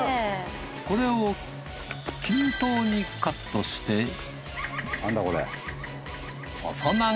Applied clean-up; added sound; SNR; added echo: none; Bird vocalization, bird call, bird song; 15 dB; none.